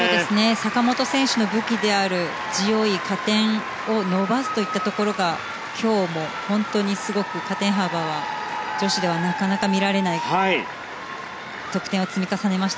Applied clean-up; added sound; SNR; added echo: none; none; none; none.